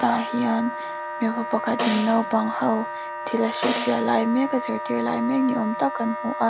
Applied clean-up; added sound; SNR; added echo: none; Wind instrument, woodwind instrument + Snare drum; 6 dB; none.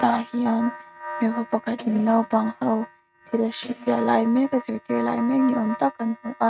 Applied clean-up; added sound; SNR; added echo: neural mask model RNNoise.